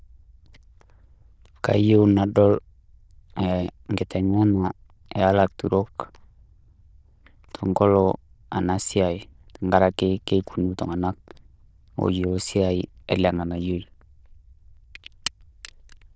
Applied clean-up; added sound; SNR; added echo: neural diffusion model UNIVERSE++.